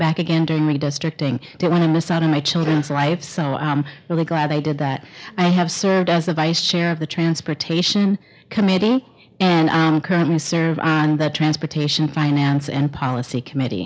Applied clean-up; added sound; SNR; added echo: none; none; none; none.